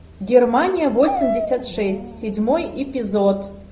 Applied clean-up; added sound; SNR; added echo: none; Dog; 9 dB; none.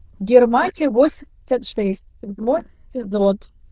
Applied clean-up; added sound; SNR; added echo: neural diffusion model UNIVERSE++.